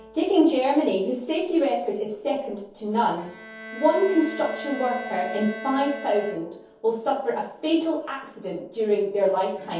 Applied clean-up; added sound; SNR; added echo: none; Bowed string instrument; 16 dB; reverberation time 0.6 s.